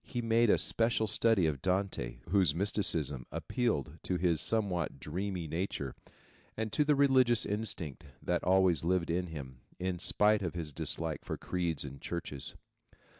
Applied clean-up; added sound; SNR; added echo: none; none; none; none.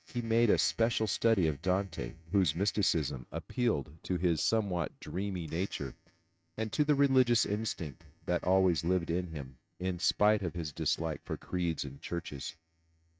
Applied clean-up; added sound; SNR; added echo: neural mask model RNNoise.